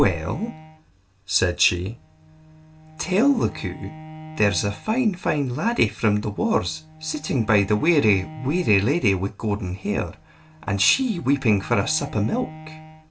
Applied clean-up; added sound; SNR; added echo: none; Bowed string instrument; 18 dB; reverberation time 0.2 s.